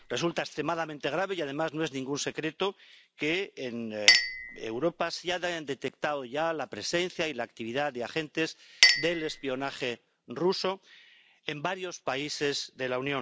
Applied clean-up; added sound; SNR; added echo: none; Chink, clink; 2 dB; none.